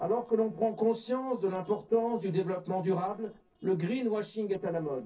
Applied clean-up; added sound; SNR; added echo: neural separator model SepFormer DNS4.